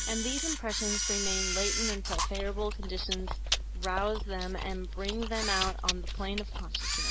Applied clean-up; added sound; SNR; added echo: none; Chewing, mastication + Camera; -3 dB; none.